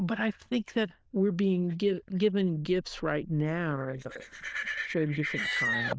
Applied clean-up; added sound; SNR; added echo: neural diffusion model UNIVERSE++.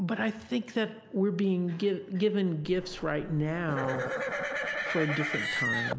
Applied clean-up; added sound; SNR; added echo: none; Livestock, farm animals, working animals; 3 dB; none.